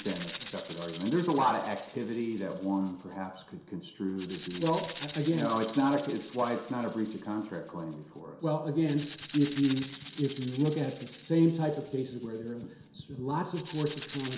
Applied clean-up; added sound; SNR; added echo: none; Rattle (instrument); 17 dB; reverberation time 0.7 s.